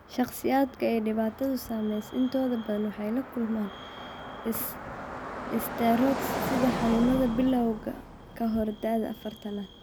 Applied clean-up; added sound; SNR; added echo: none; Car passing by; 8 dB; none.